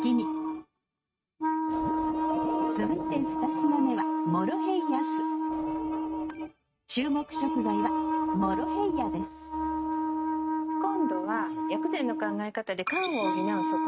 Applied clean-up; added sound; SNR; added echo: neural mask model RNNoise.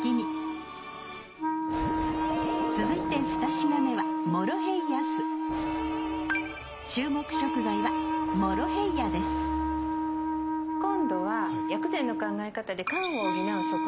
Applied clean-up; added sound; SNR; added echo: none; Wind instrument, woodwind instrument; -2 dB; none.